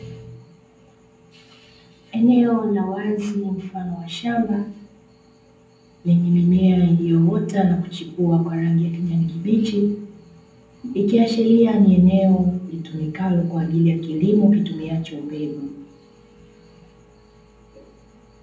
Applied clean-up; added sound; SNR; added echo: none; none; none; reverberation time 0.6 s.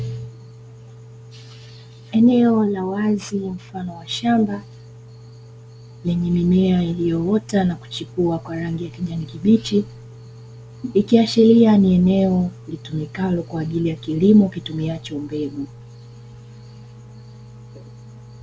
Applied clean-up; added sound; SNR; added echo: none; none; none; none.